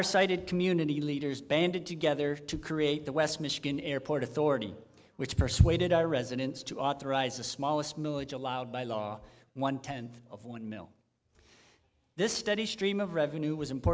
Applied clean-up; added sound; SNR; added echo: none; none; none; none.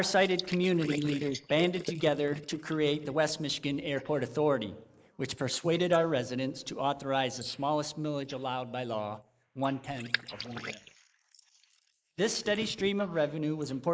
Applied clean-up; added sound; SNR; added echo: neural mask model Resemble Enhance denoiser.